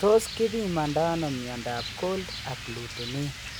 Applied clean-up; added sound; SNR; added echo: none; Rain; 10 dB; none.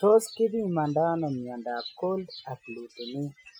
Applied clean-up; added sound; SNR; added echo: classical method Wiener filter.